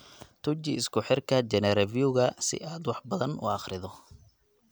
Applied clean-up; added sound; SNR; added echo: none; none; none; none.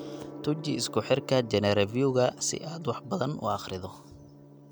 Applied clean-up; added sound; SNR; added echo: none; Gong; 16 dB; none.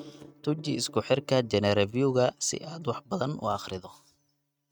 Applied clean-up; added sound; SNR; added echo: neural mask model RNNoise.